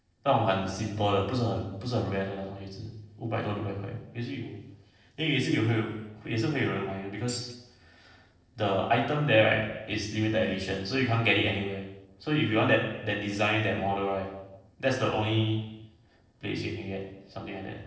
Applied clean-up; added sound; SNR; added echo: neural separator model SepFormer DNS4.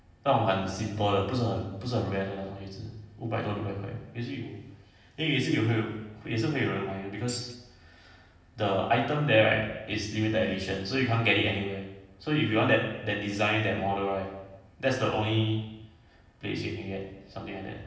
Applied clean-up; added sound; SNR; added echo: none; Tambourine; 18 dB; reverberation time 0.9 s.